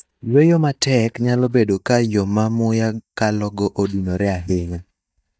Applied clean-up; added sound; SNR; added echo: neural mask model DeepFilterNet 3.